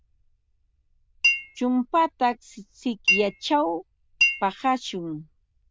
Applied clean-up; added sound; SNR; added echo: neural diffusion model UNIVERSE++.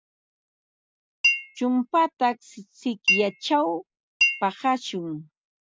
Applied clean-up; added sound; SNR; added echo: none; Chink, clink; 0 dB; none.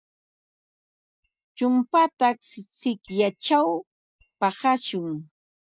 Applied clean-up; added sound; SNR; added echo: neural mask model DeepFilterNet 3.